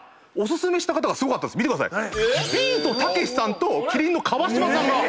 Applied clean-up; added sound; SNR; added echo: none; none; none; none.